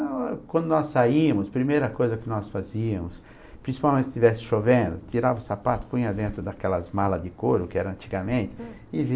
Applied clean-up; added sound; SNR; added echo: none; none; none; none.